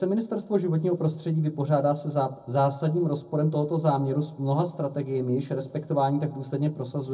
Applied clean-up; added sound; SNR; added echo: none; none; none; reverberation time 0.4 s.